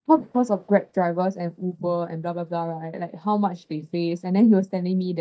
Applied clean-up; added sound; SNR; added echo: neural mask model DeepFilterNet 3.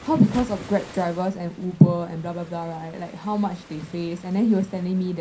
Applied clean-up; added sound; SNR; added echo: none; Waves, surf; 19 dB; reverberation time 0.3 s.